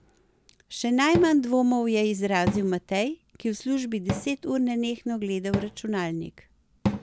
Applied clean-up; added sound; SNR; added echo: none; Cupboard open or close / Drawer open or close; 9 dB; none.